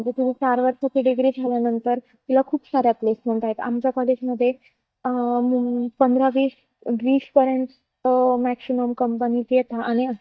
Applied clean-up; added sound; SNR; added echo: neural mask model DeepFilterNet 3.